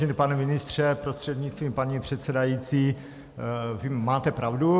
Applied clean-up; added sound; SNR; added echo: none; none; none; none.